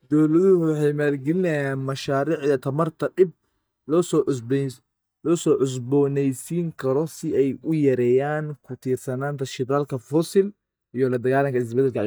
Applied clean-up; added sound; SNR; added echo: neural mask model DeepFilterNet 3.